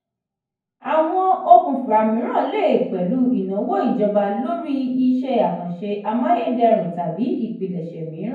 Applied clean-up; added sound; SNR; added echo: none; none; none; reverberation time 0.9 s.